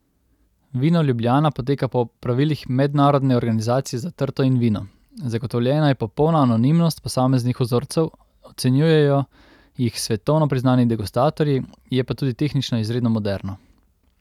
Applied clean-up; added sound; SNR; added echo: none; none; none; none.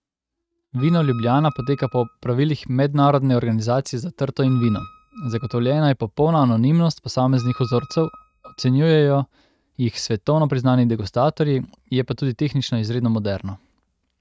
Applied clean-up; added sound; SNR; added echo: neural mask model RNNoise.